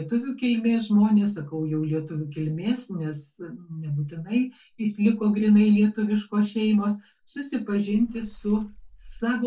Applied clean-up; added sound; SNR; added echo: neural separator model SepFormer DNS4.